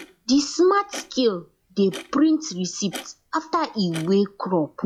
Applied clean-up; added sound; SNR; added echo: classical method log-MMSE.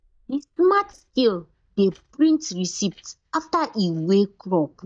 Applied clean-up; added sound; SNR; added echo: neural mask model DeepFilterNet 3.